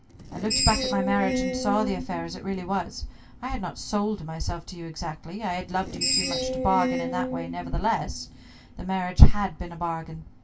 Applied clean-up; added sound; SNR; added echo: none; Screech; 7 dB; reverberation time 0.2 s.